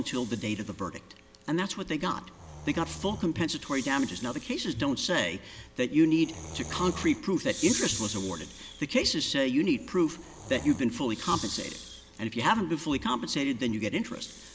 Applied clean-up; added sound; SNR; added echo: none; Breathing; 14 dB; none.